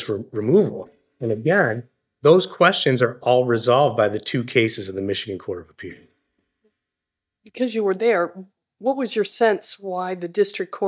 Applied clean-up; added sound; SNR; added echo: neural mask model DeepFilterNet 3.